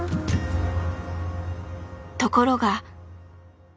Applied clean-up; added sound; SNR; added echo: none; none; none; none.